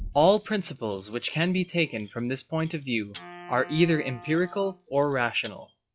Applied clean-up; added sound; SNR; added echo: classical method log-MMSE.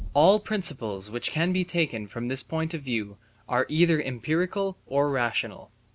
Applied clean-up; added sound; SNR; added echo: none; none; none; none.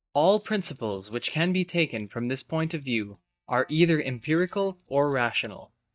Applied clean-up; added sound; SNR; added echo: neural mask model DeepFilterNet 3.